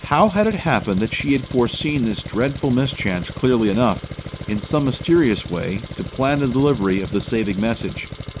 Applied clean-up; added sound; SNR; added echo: none; Engine; 11 dB; none.